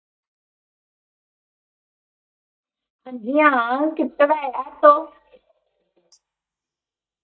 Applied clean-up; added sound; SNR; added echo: neural mask model DeepFilterNet 3.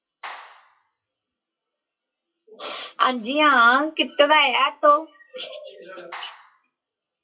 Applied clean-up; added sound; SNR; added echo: classical method WPE with log-MMSE.